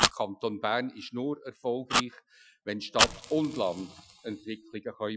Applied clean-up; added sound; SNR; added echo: classical method Wiener filter.